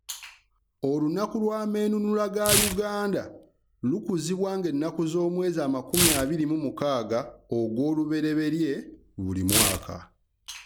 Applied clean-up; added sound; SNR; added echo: none; Tearing; 6 dB; none.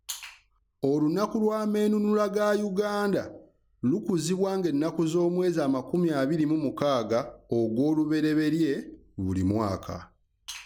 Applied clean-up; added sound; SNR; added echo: none; none; none; none.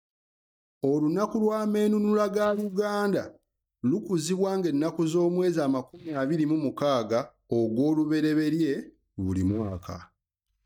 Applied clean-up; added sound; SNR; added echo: neural mask model DeepFilterNet 3.